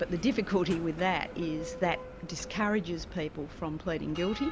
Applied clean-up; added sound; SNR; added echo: none; Bell; 12 dB; none.